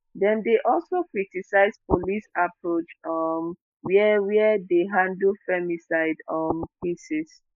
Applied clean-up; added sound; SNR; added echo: neural mask model Resemble Enhance denoiser.